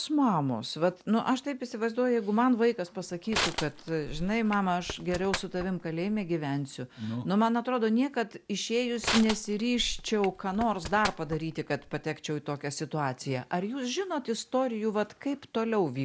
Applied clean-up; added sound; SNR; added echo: none; Crushing; 8 dB; none.